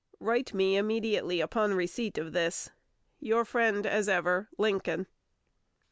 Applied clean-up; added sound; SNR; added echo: none; none; none; none.